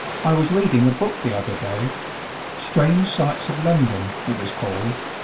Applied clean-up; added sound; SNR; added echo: none; Water; 8 dB; reverberation time 0.2 s.